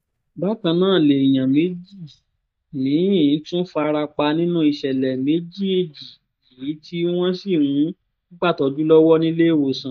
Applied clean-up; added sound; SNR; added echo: neural mask model DeepFilterNet 3.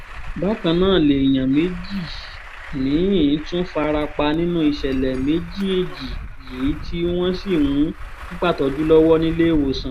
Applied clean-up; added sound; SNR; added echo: none; Truck; 10 dB; none.